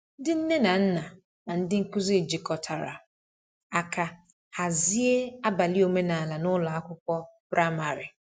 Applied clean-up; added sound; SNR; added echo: none; none; none; none.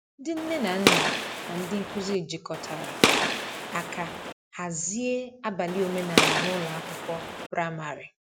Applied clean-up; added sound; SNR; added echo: none; Gunshot, gunfire; -4 dB; none.